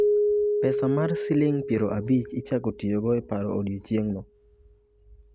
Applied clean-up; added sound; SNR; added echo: none; Keyboard (musical); 2 dB; none.